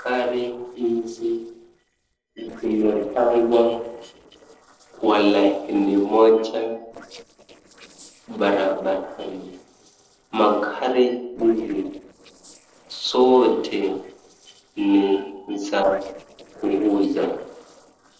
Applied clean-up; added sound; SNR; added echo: neural separator model SepFormer DNS4.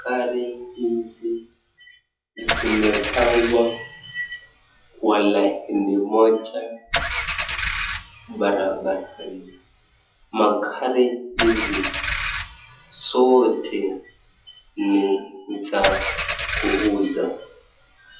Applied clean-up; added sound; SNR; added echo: classical method WPE with log-MMSE.